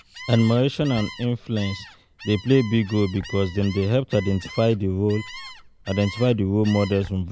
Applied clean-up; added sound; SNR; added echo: none; Gull, seagull; 17 dB; none.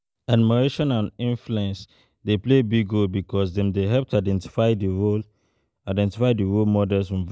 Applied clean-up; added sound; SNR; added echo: none; none; none; none.